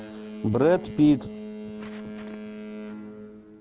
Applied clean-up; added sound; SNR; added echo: neural separator model SepFormer DNS4.